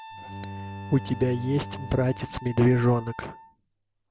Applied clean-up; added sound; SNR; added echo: none; Bowed string instrument + Wind instrument, woodwind instrument; 13 dB; none.